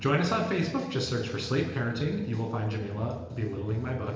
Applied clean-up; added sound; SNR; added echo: none; none; none; reverberation time 1.1 s.